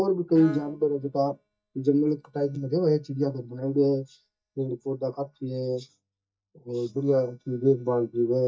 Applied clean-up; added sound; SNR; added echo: neural mask model DeepFilterNet 3.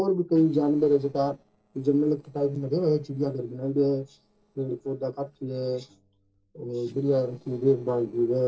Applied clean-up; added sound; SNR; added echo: neural separator model SepFormer DNS4.